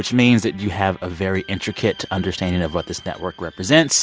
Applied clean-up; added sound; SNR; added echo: none; none; none; none.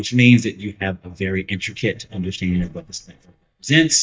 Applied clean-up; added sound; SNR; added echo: neural mask model DeepFilterNet 3.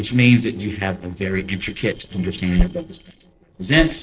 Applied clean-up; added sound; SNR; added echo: neural separator model SepFormer DNS4.